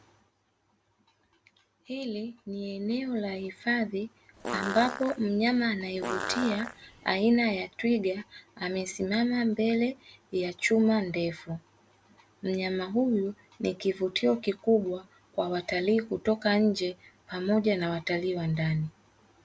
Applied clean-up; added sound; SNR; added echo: none; Fart; 8 dB; none.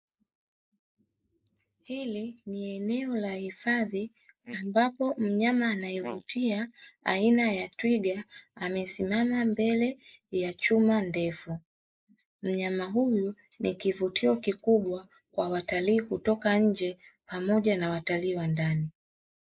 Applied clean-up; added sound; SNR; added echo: neural mask model Resemble Enhance denoiser.